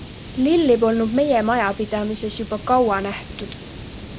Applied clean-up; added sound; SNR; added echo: none; Hiss; 13 dB; none.